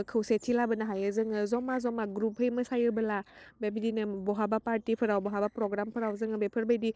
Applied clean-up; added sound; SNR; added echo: neural separator model SepFormer DNS4.